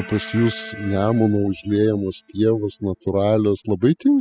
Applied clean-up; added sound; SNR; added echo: classical method spectral subtraction.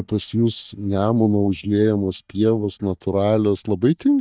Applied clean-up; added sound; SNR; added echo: neural mask model DeepFilterNet 3.